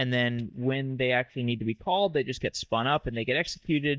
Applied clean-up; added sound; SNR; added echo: neural mask model DeepFilterNet 3.